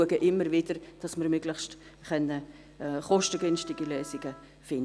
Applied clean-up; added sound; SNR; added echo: none; Wind instrument, woodwind instrument; 19 dB; none.